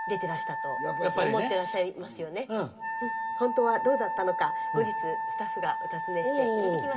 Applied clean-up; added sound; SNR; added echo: none; Wind instrument, woodwind instrument; 3 dB; reverberation time 1.7 s.